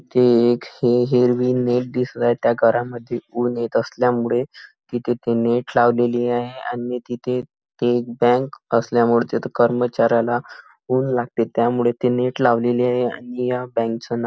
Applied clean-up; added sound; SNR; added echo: none; none; none; none.